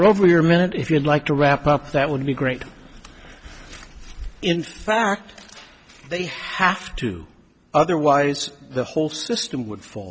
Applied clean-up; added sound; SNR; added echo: none; none; none; none.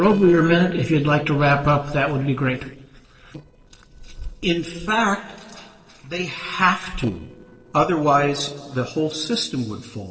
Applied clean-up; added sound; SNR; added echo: neural separator model SepFormer DNS4.